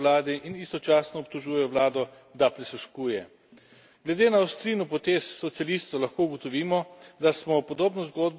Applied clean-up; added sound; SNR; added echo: none; none; none; none.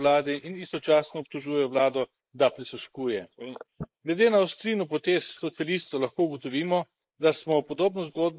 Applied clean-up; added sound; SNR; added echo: neural mask model Resemble Enhance denoiser.